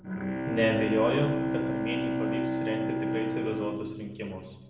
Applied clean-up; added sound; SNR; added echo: none; Bowed string instrument; -1 dB; reverberation time 0.7 s.